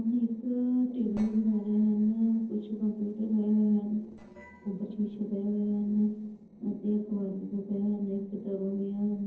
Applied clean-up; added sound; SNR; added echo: neural separator model SepFormer DNS4.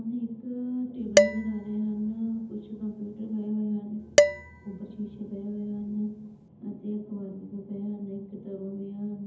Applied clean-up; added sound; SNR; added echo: none; Dishes, pots, and pans; -5 dB; reverberation time 0.8 s.